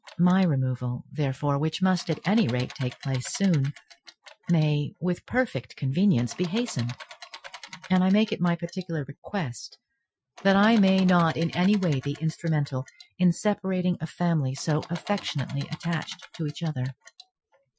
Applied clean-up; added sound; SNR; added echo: classical method Wiener filter.